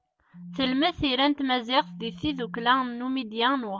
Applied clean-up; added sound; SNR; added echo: none; Telephone; 18 dB; none.